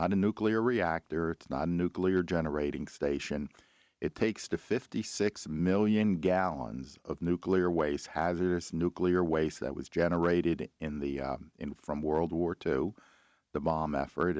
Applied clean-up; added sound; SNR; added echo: none; none; none; none.